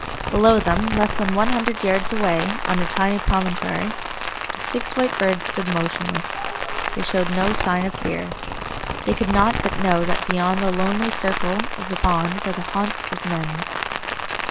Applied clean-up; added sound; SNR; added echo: none; Rain; 2 dB; none.